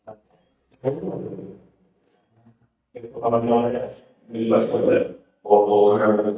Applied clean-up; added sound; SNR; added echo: neural mask model DeepFilterNet 3.